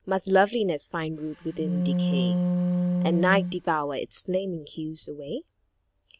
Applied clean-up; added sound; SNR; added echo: none; Wind instrument, woodwind instrument; -2 dB; none.